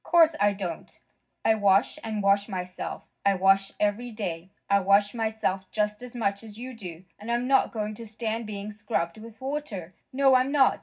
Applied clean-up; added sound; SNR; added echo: none; none; none; reverberation time 0.4 s.